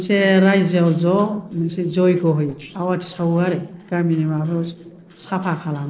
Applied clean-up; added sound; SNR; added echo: neural separator model SepFormer DNS4.